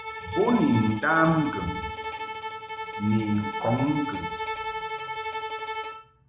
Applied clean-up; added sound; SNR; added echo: none; Bowed string instrument; 6 dB; none.